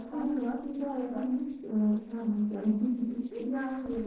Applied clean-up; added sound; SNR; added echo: neural separator model SepFormer DNS4.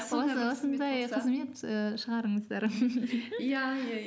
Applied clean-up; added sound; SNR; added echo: none; none; none; none.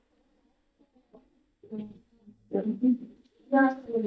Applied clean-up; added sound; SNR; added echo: neural mask model DeepFilterNet 3.